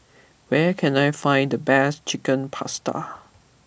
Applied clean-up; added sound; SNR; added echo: none; none; none; none.